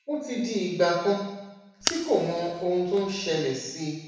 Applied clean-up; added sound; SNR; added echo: none; Fire; 9 dB; reverberation time 1.0 s.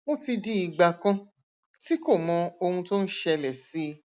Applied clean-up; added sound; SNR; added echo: none; none; none; none.